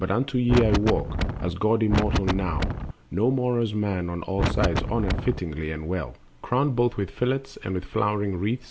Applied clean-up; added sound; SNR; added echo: none; Wind; 0 dB; none.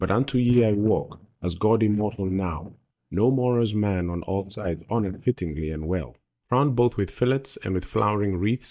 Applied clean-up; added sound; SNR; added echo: neural mask model DeepFilterNet 3.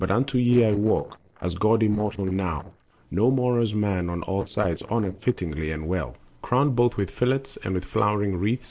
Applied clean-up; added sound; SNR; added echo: neural separator model SepFormer DNS4.